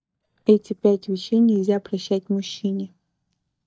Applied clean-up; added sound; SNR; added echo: neural mask model DeepFilterNet 3.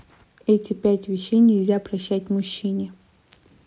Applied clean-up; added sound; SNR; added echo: none; none; none; none.